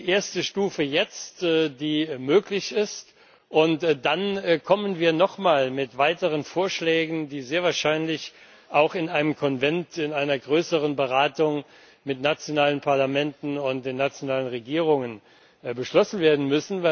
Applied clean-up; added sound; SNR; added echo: none; none; none; none.